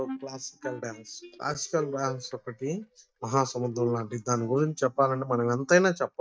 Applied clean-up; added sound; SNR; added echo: neural mask model DeepFilterNet 3.